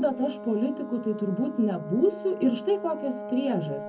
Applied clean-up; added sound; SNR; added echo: none; Brass instrument; 11 dB; reverberation time 0.3 s.